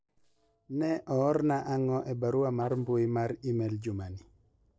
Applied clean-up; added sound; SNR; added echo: neural separator model SepFormer DNS4.